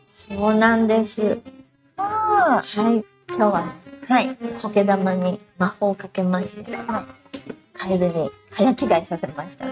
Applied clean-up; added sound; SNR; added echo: neural mask model RNNoise.